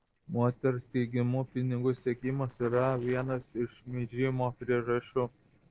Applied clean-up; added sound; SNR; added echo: neural separator model SepFormer DNS4.